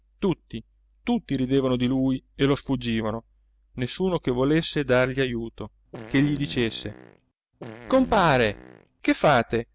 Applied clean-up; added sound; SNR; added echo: none; Fart; 16 dB; none.